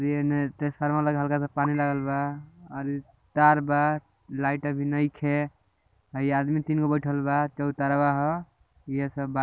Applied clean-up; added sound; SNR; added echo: none; none; none; none.